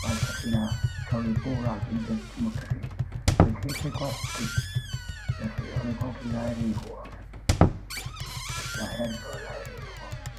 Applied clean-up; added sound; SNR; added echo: none; Tap + Squeak; -4 dB; none.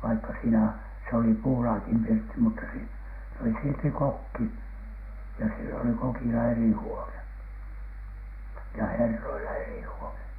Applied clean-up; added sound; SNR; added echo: none; none; none; none.